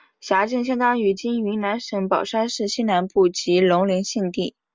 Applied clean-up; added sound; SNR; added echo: none; none; none; none.